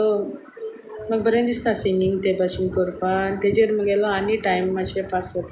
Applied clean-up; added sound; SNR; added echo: none; none; none; none.